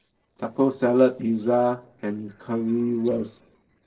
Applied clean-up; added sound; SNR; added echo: neural separator model SepFormer DNS4.